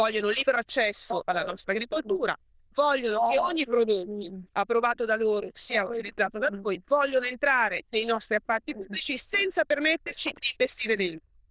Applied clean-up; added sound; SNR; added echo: neural diffusion model UNIVERSE++.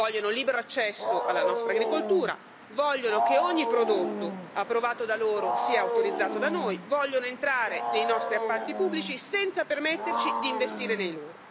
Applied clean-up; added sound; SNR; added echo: none; Wild animals; 3 dB; none.